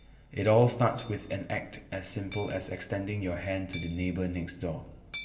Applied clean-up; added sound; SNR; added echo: none; Hammer; 18 dB; reverberation time 1.3 s.